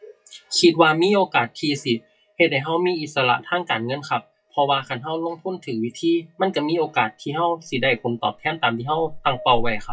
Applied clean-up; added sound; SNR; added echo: classical method WPE with log-MMSE.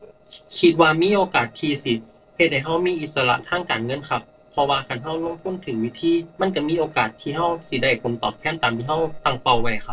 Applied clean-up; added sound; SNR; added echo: neural separator model SepFormer DNS4.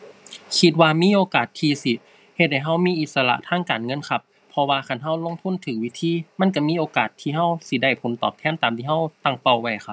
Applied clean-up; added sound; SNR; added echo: none; none; none; none.